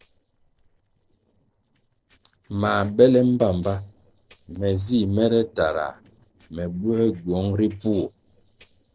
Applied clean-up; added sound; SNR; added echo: neural separator model SepFormer DNS4.